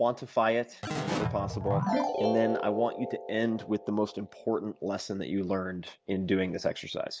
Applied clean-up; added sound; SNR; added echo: none; Keyboard (musical); 5 dB; none.